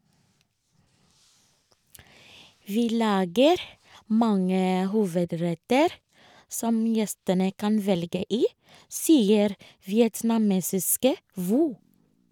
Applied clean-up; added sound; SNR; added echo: none; none; none; none.